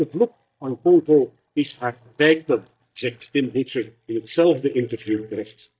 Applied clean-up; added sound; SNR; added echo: neural mask model DeepFilterNet 3.